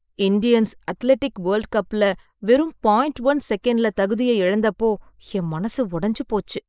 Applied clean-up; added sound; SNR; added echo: neural mask model Resemble Enhance denoiser.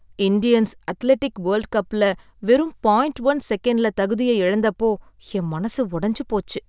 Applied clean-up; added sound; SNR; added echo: none; none; none; none.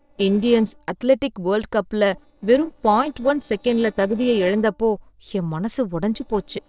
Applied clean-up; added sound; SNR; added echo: neural separator model SepFormer DNS4.